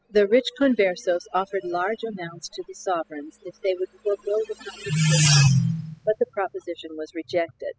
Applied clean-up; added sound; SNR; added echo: classical method spectral subtraction.